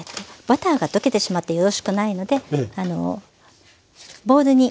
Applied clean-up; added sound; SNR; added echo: none; none; none; none.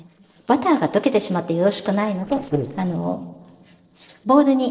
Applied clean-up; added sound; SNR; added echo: neural separator model SepFormer DNS4.